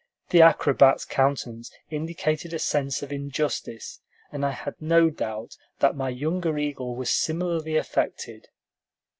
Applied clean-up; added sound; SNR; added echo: none; none; none; none.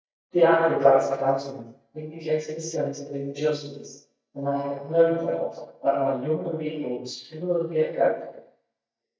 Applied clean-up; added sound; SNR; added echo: neural mask model DeepFilterNet 3.